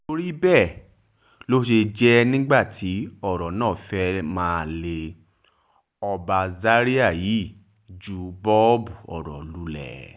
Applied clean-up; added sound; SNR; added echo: none; none; none; none.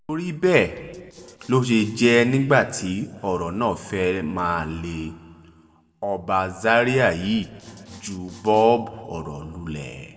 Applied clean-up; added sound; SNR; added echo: neural separator model SepFormer DNS4.